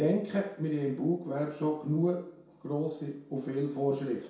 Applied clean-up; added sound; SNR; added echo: none; none; none; reverberation time 0.6 s.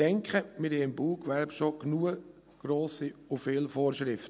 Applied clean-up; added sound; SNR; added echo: none; none; none; none.